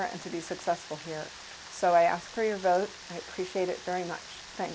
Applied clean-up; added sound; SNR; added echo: none; Rain; 15 dB; none.